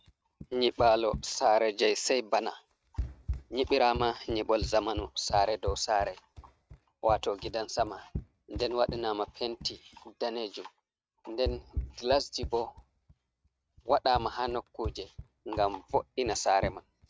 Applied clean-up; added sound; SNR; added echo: neural mask model RNNoise.